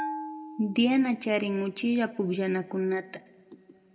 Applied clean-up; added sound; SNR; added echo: none; Bell; 14 dB; reverberation time 1.1 s.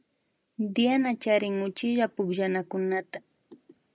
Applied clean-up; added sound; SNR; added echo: none; none; none; none.